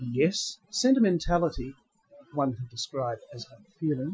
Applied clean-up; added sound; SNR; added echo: classical method Wiener filter.